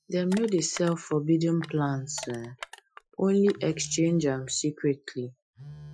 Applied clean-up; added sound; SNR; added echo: classical method Wiener filter.